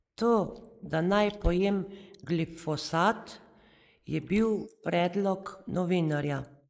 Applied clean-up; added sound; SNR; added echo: neural mask model Resemble Enhance denoiser.